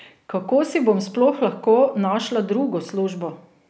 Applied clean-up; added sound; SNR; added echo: none; none; none; none.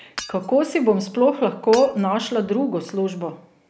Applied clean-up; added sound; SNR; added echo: none; Shatter / Hammer; 18 dB; none.